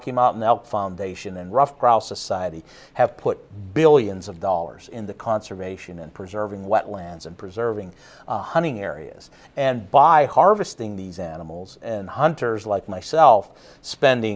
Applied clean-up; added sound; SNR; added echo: none; none; none; none.